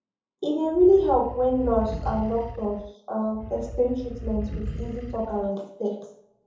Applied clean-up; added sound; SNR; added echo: none; Animal; 10 dB; reverberation time 2.6 s.